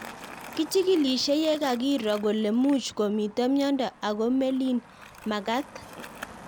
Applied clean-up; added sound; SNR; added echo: none; Motor vehicle (road) + Crumpling, crinkling; 19 dB; none.